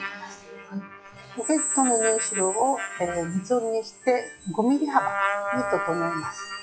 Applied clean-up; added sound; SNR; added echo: classical method log-MMSE.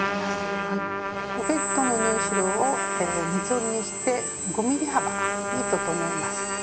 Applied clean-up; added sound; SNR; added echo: none; Trumpet + Drill; -1 dB; none.